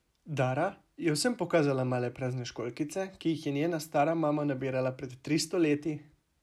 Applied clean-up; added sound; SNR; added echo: none; none; none; none.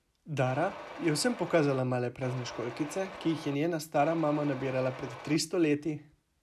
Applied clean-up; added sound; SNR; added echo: none; Mechanisms; 13 dB; none.